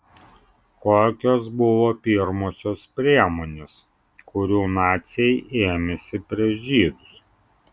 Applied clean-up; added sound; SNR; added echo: none; none; none; none.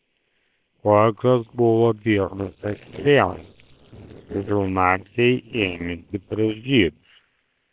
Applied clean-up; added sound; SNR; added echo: neural separator model SepFormer WHAM!.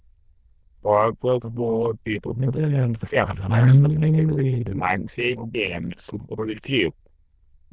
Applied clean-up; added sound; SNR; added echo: neural diffusion model UNIVERSE++.